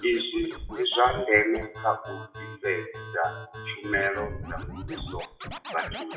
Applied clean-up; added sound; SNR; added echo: classical method WPE with log-MMSE.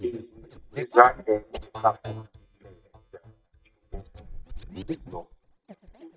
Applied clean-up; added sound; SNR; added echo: neural mask model DeepFilterNet 3.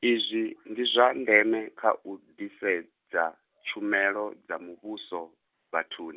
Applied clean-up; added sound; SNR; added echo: none; none; none; none.